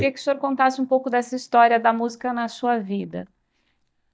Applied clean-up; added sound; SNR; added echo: neural mask model DeepFilterNet 3.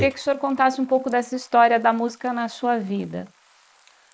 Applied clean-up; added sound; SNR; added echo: neural mask model Resemble Enhance denoiser.